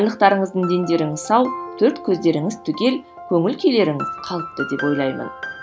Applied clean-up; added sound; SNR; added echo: none; none; none; none.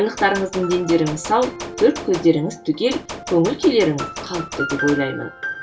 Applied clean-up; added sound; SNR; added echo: none; Gunshot, gunfire; 13 dB; reverberation time 0.1 s.